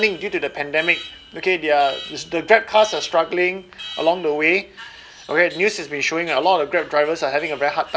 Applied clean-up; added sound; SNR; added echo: none; Alarm; 18 dB; none.